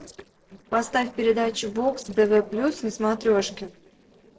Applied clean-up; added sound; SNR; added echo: neural separator model SepFormer DNS4.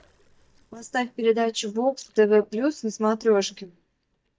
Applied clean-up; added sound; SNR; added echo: neural mask model DeepFilterNet 3.